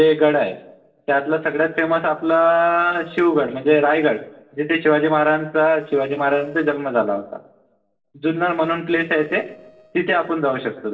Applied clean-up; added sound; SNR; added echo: neural separator model SepFormer DNS4.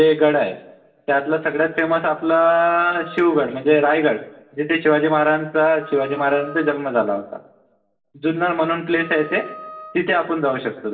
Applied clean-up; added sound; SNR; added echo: none; Wind instrument, woodwind instrument; 20 dB; reverberation time 0.6 s.